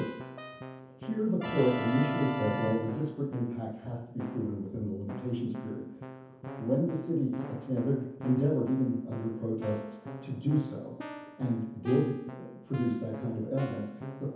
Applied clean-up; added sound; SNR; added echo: none; Keyboard (musical); 10 dB; reverberation time 0.7 s.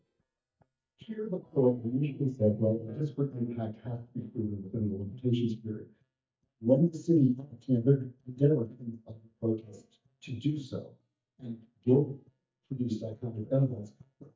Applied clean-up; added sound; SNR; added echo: neural mask model DeepFilterNet 3.